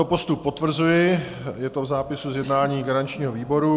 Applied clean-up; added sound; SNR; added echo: none; none; none; none.